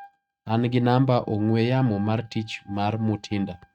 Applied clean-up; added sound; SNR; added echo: neural mask model RNNoise.